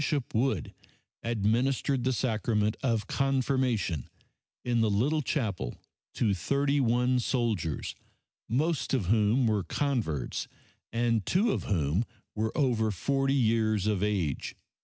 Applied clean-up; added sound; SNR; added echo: none; none; none; none.